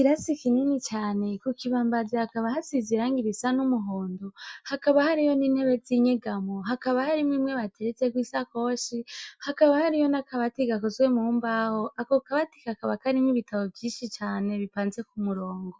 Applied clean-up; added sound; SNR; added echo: none; none; none; none.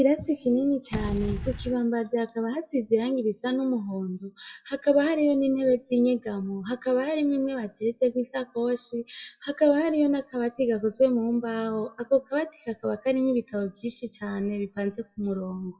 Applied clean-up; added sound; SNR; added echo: classical method WPE with log-MMSE.